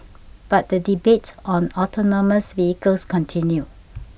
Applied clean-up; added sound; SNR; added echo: none; none; none; none.